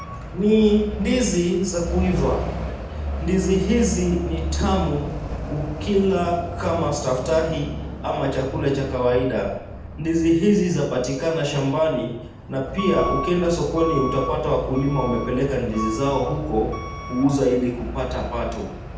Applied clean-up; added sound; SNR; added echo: none; Alarm / Truck; 8 dB; reverberation time 0.8 s.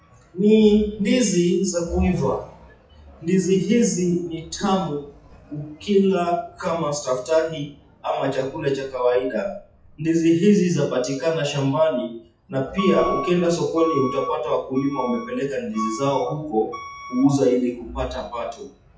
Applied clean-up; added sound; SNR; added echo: classical method WPE with log-MMSE.